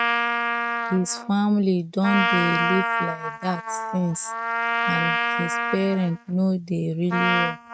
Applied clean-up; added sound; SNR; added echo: neural mask model RNNoise.